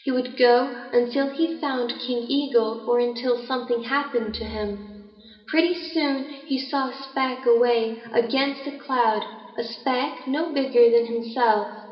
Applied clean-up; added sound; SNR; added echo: none; none; none; reverberation time 2.3 s.